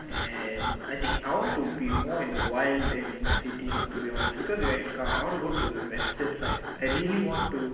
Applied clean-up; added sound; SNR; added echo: none; Breathing; 1 dB; reverberation time 1.1 s.